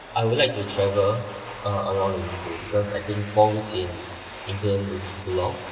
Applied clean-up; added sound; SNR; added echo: none; Domestic sounds, home sounds; 14 dB; reverberation time 1.3 s.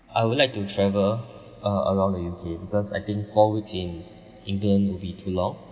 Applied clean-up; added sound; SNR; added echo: none; none; none; none.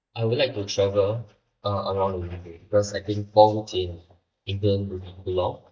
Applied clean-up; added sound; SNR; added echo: neural mask model DeepFilterNet 3.